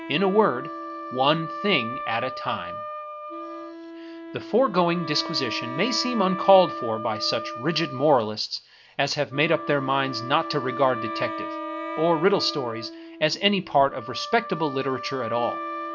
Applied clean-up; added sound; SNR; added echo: none; Wind instrument, woodwind instrument + Wind instrument, woodwind instrument; 9 dB; none.